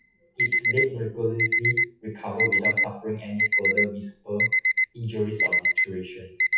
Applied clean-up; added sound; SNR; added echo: classical method WPE with log-MMSE.